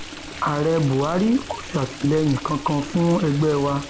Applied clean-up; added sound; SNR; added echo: none; Stream; 14 dB; none.